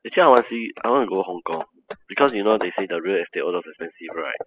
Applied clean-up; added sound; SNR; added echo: classical method spectral subtraction.